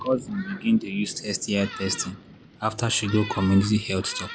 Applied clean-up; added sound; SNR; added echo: none; Thunderstorm; 15 dB; none.